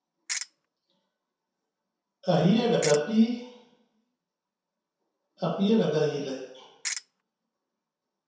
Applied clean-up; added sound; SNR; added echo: none; Ratchet, pawl; 5 dB; reverberation time 0.7 s.